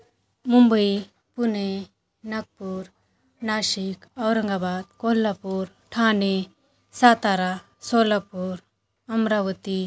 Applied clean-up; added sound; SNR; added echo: none; none; none; none.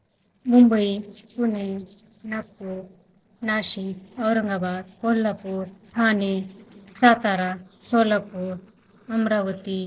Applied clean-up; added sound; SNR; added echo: neural separator model SepFormer DNS4.